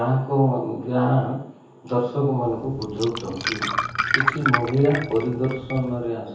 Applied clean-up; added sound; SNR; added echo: none; Glass; 4 dB; reverberation time 0.7 s.